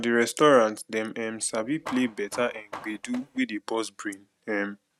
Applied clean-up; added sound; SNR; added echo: neural mask model RNNoise.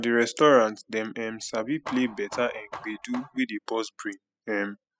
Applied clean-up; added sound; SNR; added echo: classical method spectral subtraction.